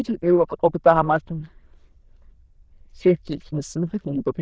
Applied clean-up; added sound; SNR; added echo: neural diffusion model UNIVERSE++.